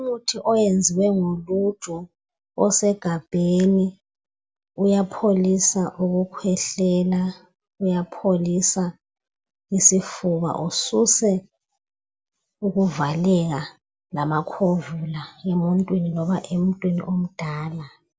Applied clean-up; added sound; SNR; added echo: none; none; none; none.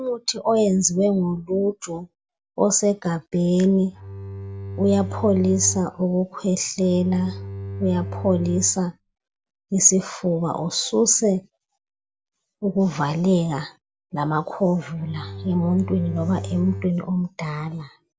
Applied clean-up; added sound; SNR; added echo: none; Bowed string instrument; 10 dB; none.